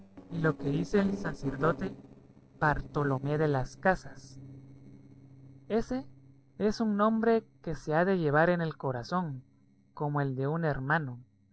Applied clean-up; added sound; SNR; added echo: neural separator model SepFormer DNS4.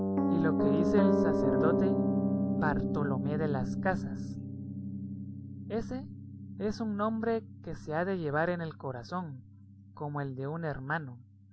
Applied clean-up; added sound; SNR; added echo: none; Piano; -3 dB; none.